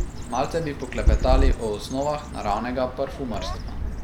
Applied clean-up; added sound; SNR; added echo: none; Bird vocalization, bird call, bird song; -2 dB; none.